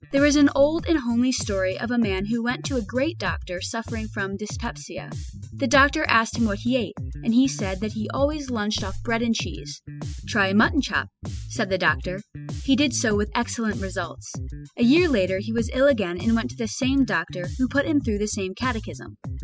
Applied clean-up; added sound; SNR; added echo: classical method spectral subtraction.